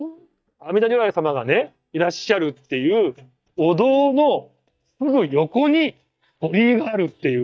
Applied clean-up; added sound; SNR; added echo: neural mask model DeepFilterNet 3.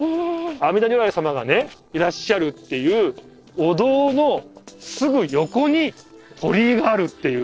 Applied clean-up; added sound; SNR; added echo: neural separator model SepFormer DNS4.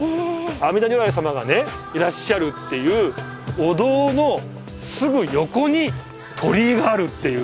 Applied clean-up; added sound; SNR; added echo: none; none; none; none.